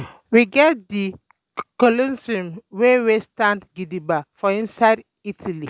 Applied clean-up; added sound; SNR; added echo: none; none; none; none.